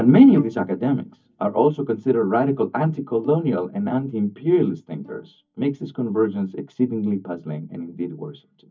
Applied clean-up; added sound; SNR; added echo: neural mask model DeepFilterNet 3.